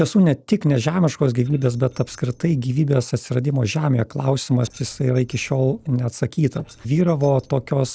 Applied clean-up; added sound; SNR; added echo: neural separator model SepFormer DNS4.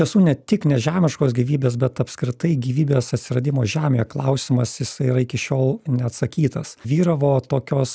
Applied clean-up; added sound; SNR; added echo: none; none; none; none.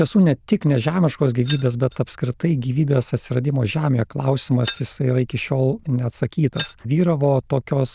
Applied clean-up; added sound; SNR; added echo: neural diffusion model UNIVERSE++.